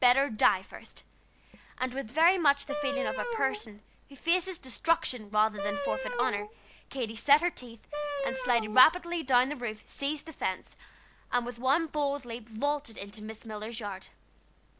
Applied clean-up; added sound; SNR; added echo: none; Wind instrument, woodwind instrument; 6 dB; none.